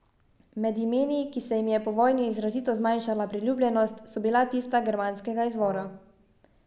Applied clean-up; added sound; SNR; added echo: none; Brass instrument; 16 dB; none.